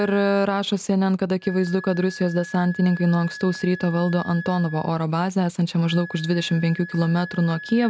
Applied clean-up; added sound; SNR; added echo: none; Wind instrument, woodwind instrument; 17 dB; none.